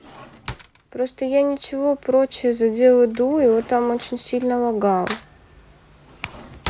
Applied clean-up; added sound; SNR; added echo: none; Cutlery, silverware / Drawer open or close; 18 dB; none.